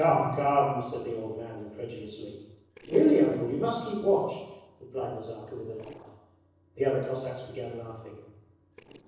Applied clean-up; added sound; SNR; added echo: neural separator model SepFormer DNS4.